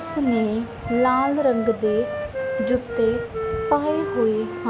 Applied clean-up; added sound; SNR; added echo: none; Wind instrument, woodwind instrument; 7 dB; none.